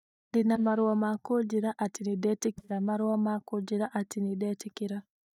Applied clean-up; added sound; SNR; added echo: neural mask model DeepFilterNet 3.